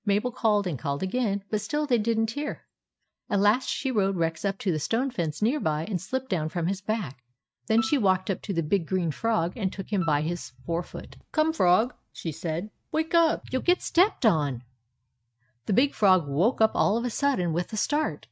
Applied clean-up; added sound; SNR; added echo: neural mask model RNNoise.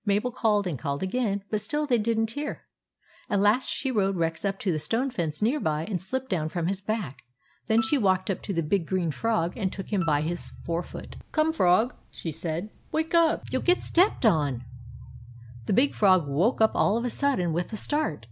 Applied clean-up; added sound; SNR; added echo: none; Piano; 19 dB; none.